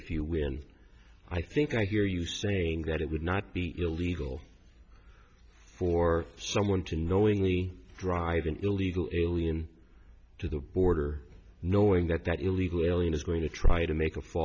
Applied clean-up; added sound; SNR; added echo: none; none; none; none.